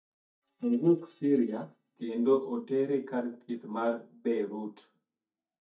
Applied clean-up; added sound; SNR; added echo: neural mask model DeepFilterNet 3.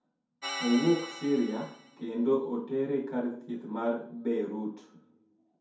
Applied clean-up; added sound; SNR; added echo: none; Organ; 10 dB; reverberation time 0.6 s.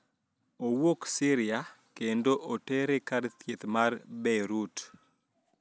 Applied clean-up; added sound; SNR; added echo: none; none; none; none.